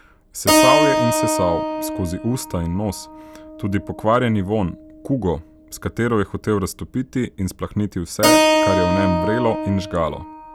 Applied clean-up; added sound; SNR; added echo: none; Keyboard (musical); 0 dB; none.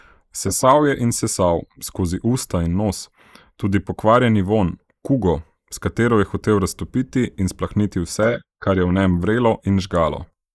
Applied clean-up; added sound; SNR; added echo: neural mask model Resemble Enhance denoiser.